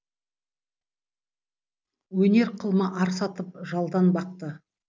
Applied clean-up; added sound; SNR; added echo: none; none; none; none.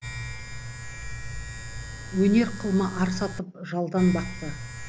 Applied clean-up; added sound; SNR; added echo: none; Domestic sounds, home sounds; 8 dB; none.